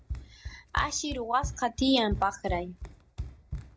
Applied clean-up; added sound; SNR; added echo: none; Run; 8 dB; none.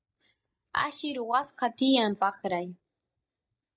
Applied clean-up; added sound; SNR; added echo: neural mask model DeepFilterNet 3.